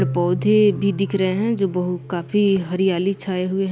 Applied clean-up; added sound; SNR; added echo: none; Marimba, xylophone; 11 dB; none.